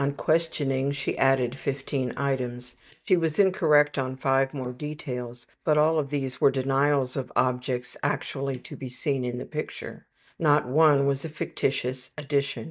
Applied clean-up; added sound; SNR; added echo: neural mask model DeepFilterNet 3.